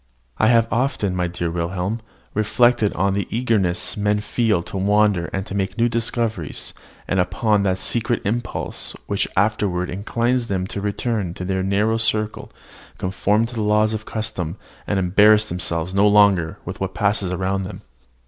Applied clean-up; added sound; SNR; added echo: none; none; none; none.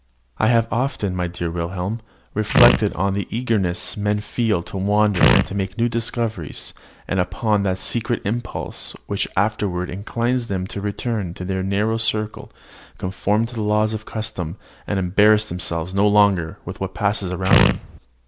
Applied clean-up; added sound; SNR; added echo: none; Fart; -4 dB; none.